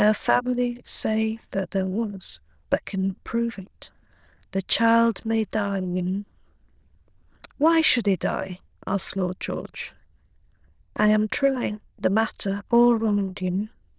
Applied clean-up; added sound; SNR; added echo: neural diffusion model UNIVERSE++.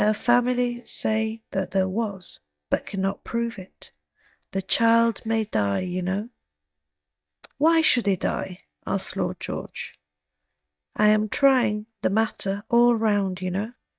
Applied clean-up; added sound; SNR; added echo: neural mask model DeepFilterNet 3.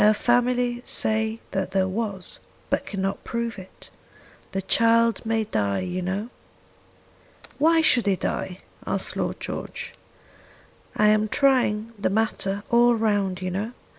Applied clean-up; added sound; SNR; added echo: none; none; none; none.